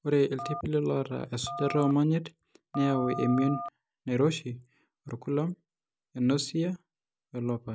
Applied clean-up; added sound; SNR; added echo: none; Telephone; 10 dB; none.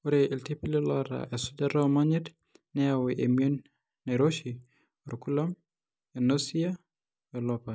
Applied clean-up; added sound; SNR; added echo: none; none; none; none.